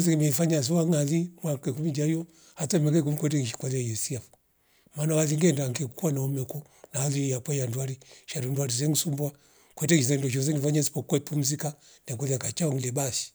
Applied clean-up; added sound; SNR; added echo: none; none; none; none.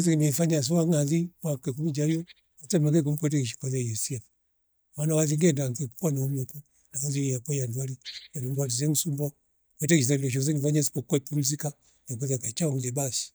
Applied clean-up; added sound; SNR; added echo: neural mask model DeepFilterNet 3.